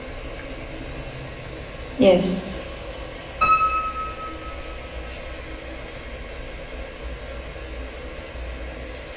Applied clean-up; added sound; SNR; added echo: none; Piano; 3 dB; reverberation time 1.0 s.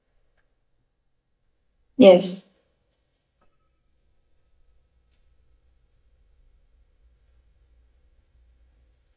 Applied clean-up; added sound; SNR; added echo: neural mask model DeepFilterNet 3.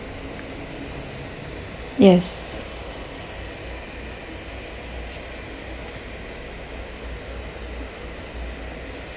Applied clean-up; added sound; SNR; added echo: none; none; none; none.